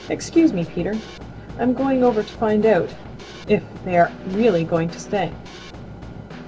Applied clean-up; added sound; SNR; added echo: none; Snare drum / Drum kit; 17 dB; none.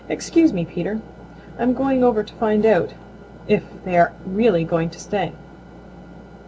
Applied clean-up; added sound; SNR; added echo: none; none; none; none.